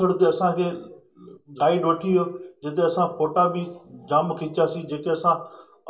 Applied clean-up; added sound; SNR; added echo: none; none; none; reverberation time 0.2 s.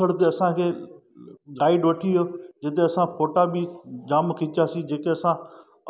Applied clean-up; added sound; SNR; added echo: none; none; none; none.